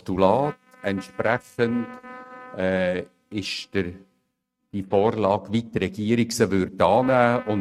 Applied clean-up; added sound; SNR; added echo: neural mask model RNNoise.